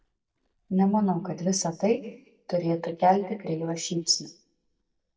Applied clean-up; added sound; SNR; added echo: neural mask model DeepFilterNet 3.